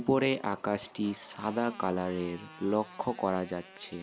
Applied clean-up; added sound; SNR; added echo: none; Motorcycle; 20 dB; none.